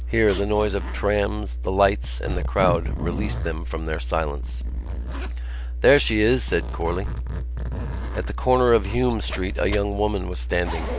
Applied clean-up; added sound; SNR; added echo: none; Zipper (clothing); 12 dB; none.